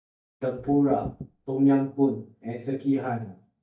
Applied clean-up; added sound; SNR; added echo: neural mask model DeepFilterNet 3.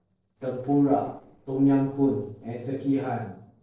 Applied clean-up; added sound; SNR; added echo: neural separator model SepFormer DNS4.